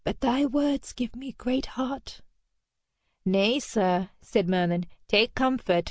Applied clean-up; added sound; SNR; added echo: none; none; none; none.